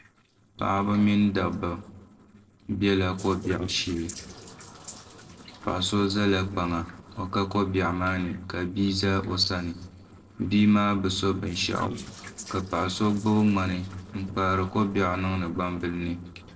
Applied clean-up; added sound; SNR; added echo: neural separator model SepFormer DNS4.